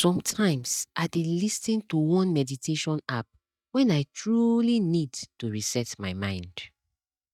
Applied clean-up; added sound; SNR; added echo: neural mask model DeepFilterNet 3.